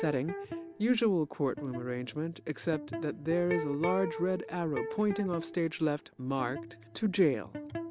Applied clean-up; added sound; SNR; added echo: none; Electric guitar; 9 dB; none.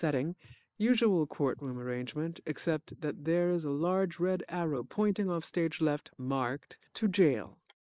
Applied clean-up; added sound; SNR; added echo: neural mask model Resemble Enhance denoiser.